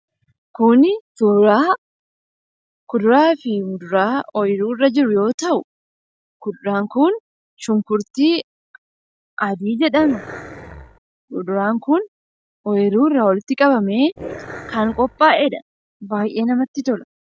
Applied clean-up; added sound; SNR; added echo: none; Growling; 14 dB; none.